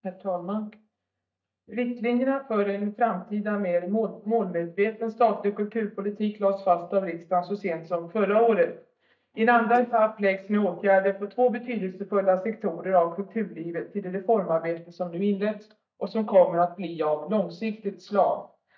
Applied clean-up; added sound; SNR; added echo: neural mask model DeepFilterNet 3.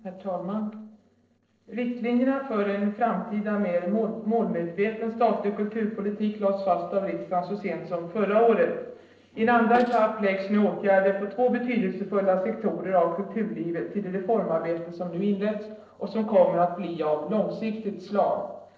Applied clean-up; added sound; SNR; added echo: neural separator model SepFormer DNS4.